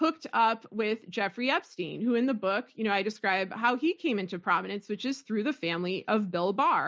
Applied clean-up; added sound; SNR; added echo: none; none; none; none.